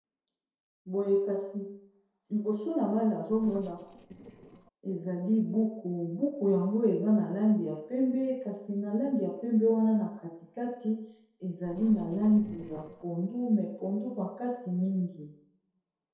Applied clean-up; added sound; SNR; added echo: neural separator model SepFormer DNS4.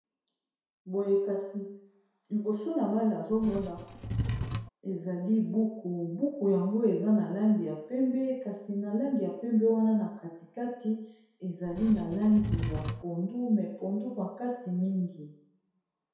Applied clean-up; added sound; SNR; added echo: none; Wood / Tools; 4 dB; reverberation time 0.7 s.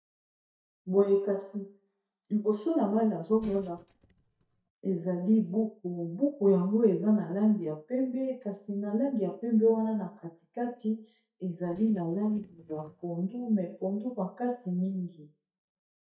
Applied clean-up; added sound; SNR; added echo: neural mask model DeepFilterNet 3.